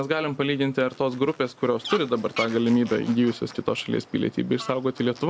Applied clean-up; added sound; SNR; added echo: none; Fowl; 16 dB; none.